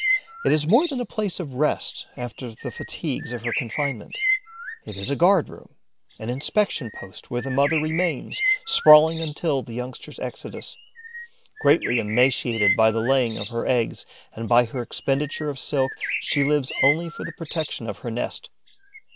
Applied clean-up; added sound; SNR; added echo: none; Bird; 8 dB; none.